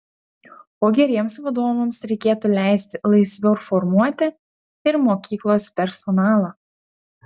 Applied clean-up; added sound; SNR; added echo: none; none; none; none.